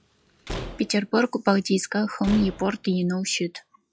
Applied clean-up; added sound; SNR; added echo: classical method log-MMSE.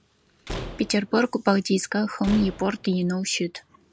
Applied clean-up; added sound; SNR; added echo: none; Slam; 14 dB; none.